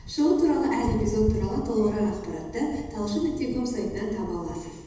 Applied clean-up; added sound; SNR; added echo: none; Thunder; 9 dB; reverberation time 1.1 s.